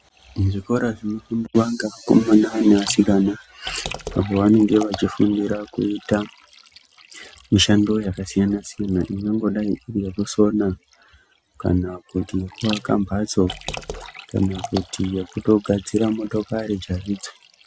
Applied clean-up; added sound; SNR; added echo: none; Liquid; 18 dB; none.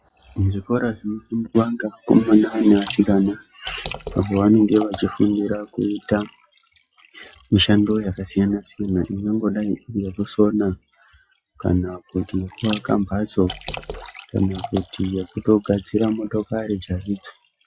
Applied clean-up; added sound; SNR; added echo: classical method log-MMSE.